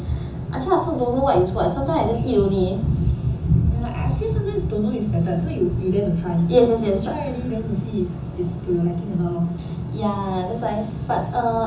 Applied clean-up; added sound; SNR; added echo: none; none; none; reverberation time 0.6 s.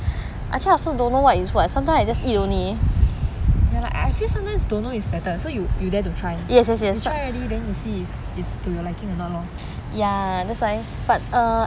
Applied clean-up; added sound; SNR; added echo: none; none; none; none.